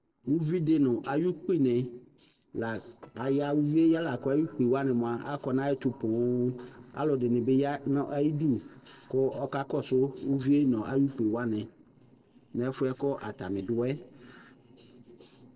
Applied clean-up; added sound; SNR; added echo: neural separator model SepFormer DNS4.